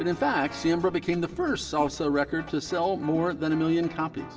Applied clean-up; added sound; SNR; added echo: none; none; none; reverberation time 0.6 s.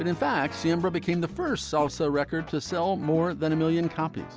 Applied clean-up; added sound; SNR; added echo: none; none; none; none.